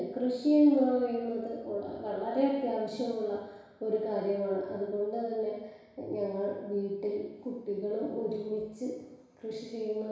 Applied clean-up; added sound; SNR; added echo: none; none; none; reverberation time 1.1 s.